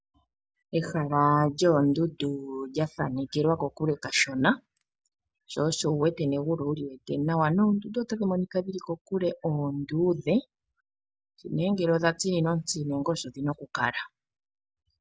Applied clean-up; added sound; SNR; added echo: none; none; none; none.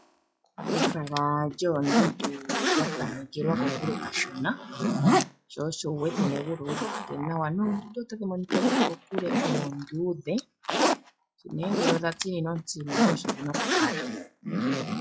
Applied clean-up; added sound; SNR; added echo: classical method log-MMSE.